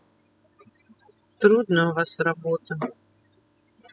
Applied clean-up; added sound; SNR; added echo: classical method spectral subtraction.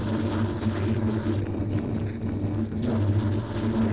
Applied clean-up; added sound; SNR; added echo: neural separator model SepFormer DNS4.